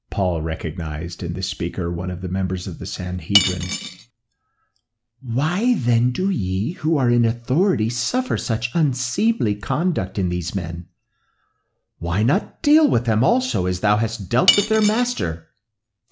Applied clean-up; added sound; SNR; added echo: none; Cutlery, silverware / Dishes, pots, and pans; 1 dB; none.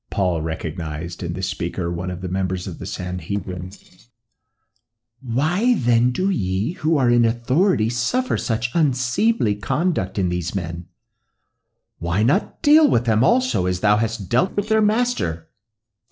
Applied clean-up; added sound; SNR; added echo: neural separator model SepFormer DNS4.